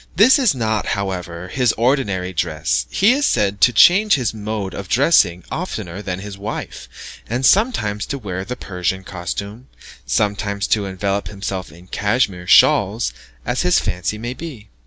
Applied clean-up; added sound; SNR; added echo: none; none; none; none.